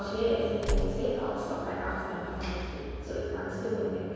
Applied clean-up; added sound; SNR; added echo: none; Tools; 4 dB; reverberation time 2.2 s.